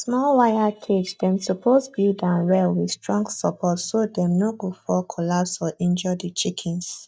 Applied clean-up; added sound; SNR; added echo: neural mask model DeepFilterNet 3.